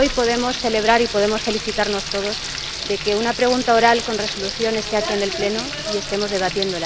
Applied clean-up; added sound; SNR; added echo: none; Frying (food); 7 dB; none.